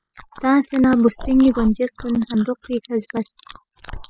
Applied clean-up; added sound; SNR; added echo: classical method spectral subtraction.